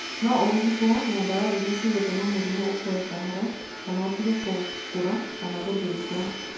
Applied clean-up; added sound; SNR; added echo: none; Domestic sounds, home sounds; 8 dB; reverberation time 0.9 s.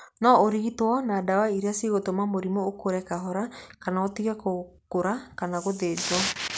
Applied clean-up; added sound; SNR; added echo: none; none; none; none.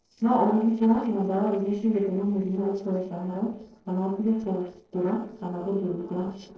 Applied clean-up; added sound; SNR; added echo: neural separator model SepFormer DNS4.